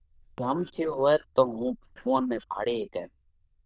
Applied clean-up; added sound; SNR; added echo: neural diffusion model UNIVERSE++.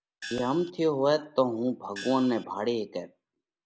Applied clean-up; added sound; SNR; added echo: none; Gong; 14 dB; none.